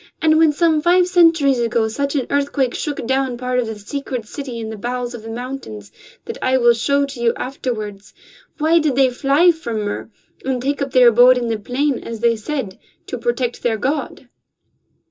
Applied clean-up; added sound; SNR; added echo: none; none; none; reverberation time 0.2 s.